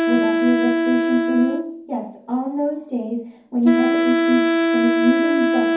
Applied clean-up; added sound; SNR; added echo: none; Wind instrument, woodwind instrument; -2 dB; reverberation time 0.6 s.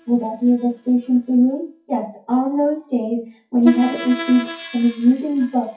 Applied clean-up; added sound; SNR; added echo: classical method WPE with log-MMSE.